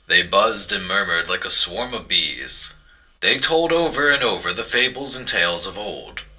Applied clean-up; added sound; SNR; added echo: none; none; none; reverberation time 0.2 s.